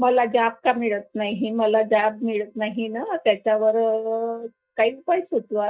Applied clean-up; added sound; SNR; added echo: neural mask model DeepFilterNet 3.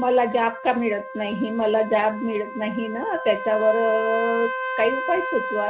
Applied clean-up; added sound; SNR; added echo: none; Trumpet; 8 dB; none.